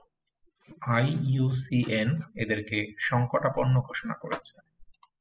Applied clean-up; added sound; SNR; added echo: classical method spectral subtraction.